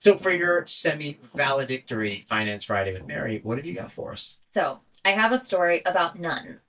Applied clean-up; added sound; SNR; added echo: neural mask model DeepFilterNet 3.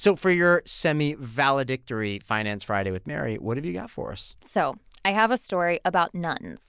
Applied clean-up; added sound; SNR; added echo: none; none; none; none.